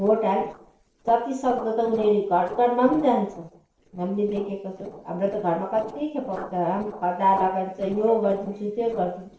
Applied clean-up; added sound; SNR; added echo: neural separator model SepFormer DNS4.